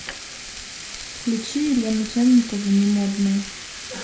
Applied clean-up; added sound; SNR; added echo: none; Frying (food); 12 dB; reverberation time 0.5 s.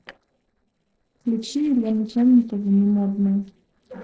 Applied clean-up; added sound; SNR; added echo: neural separator model SepFormer DNS4.